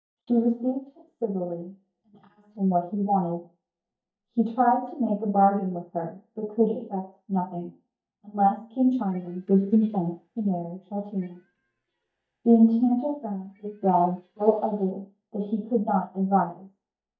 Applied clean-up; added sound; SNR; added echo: neural mask model DeepFilterNet 3.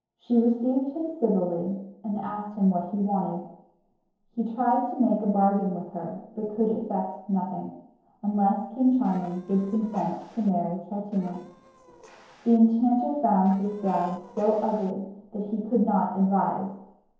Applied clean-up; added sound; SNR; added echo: neural separator model SepFormer DNS4.